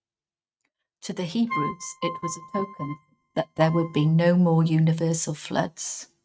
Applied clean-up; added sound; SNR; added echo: neural mask model RNNoise.